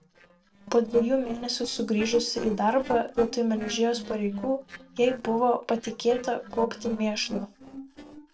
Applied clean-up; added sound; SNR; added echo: neural separator model SepFormer DNS4.